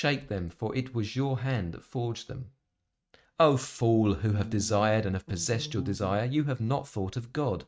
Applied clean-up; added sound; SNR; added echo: neural mask model RNNoise.